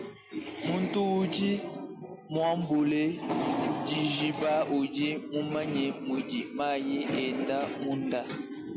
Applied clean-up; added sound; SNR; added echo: none; none; none; none.